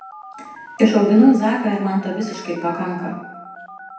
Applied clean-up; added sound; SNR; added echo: none; Telephone; 18 dB; reverberation time 0.9 s.